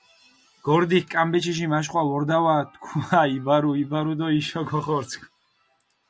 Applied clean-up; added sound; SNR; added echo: none; none; none; none.